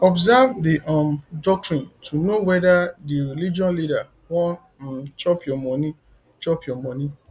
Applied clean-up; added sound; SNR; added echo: none; none; none; none.